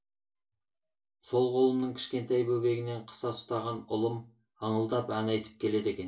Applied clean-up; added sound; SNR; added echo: none; none; none; reverberation time 0.2 s.